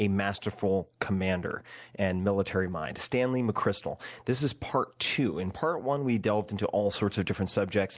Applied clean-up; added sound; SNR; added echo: none; none; none; none.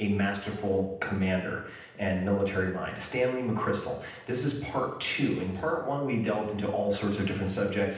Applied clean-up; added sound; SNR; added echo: none; none; none; reverberation time 0.9 s.